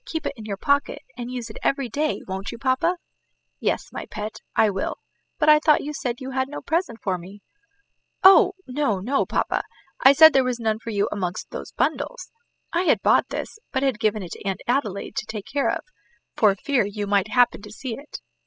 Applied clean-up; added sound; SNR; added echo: classical method spectral subtraction.